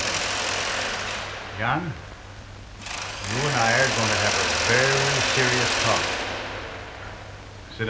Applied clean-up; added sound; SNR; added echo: none; Mechanisms; -1 dB; none.